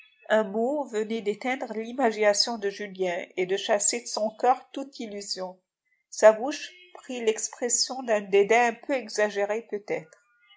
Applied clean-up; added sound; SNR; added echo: none; none; none; none.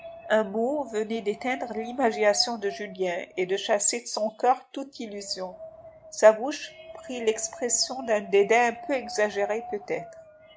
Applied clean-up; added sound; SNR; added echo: none; Wind; 17 dB; none.